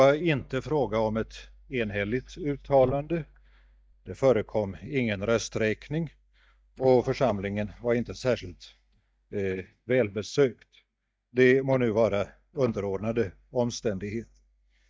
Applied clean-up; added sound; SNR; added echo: neural mask model DeepFilterNet 3.